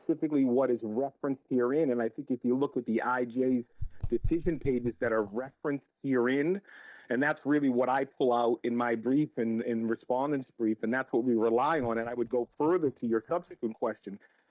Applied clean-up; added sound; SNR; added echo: neural mask model DeepFilterNet 3.